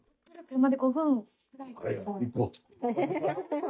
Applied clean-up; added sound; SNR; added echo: neural mask model DeepFilterNet 3.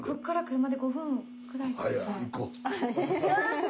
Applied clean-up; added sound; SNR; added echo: none; Telephone; 16 dB; none.